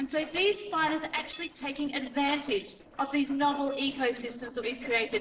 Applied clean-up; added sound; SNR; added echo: neural separator model SepFormer DNS4.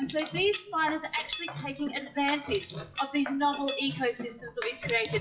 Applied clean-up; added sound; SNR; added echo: classical method WPE with log-MMSE.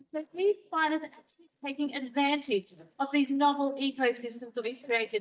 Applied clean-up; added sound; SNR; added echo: neural mask model DeepFilterNet 3.